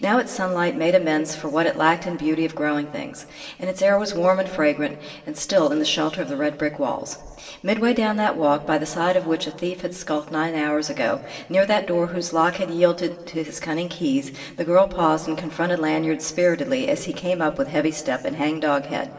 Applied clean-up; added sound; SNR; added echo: none; none; none; reverberation time 1.7 s.